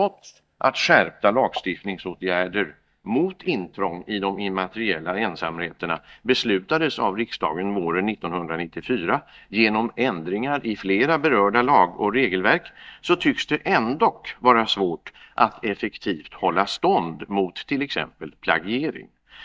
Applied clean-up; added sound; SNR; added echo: neural mask model DeepFilterNet 3.